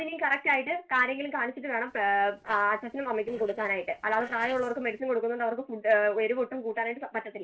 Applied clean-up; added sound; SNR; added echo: neural separator model SepFormer DNS4.